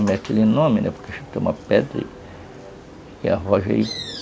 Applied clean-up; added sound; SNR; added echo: none; none; none; none.